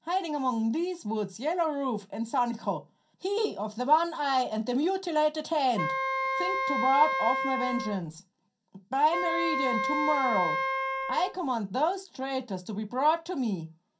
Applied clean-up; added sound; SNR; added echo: none; Wind instrument, woodwind instrument; 1 dB; reverberation time 0.3 s.